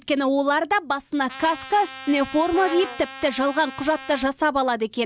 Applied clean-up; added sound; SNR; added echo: none; Trumpet + Brass instrument; 14 dB; none.